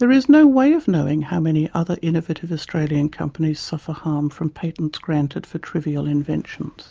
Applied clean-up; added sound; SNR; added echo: none; none; none; none.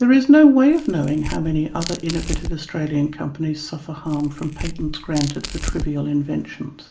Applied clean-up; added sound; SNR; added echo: none; Tearing; 10 dB; reverberation time 0.4 s.